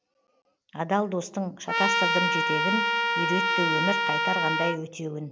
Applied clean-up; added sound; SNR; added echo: none; Trumpet; -4 dB; none.